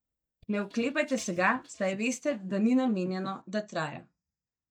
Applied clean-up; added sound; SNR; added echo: neural mask model DeepFilterNet 3.